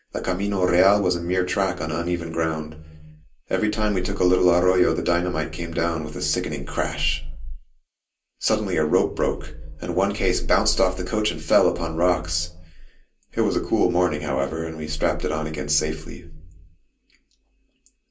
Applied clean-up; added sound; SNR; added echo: none; none; none; reverberation time 0.3 s.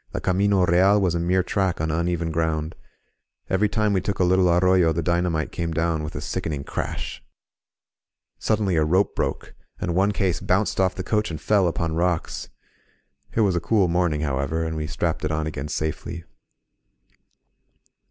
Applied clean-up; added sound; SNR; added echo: none; none; none; none.